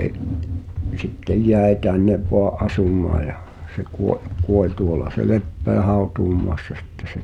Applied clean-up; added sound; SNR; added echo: none; none; none; none.